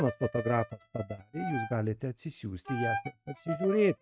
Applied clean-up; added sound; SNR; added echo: neural mask model RNNoise.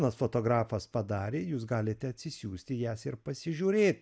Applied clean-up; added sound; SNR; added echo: none; none; none; none.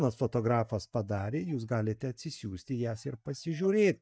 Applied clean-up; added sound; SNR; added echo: neural mask model DeepFilterNet 3.